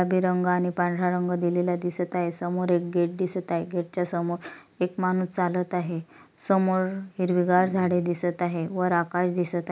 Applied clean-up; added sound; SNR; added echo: none; none; none; none.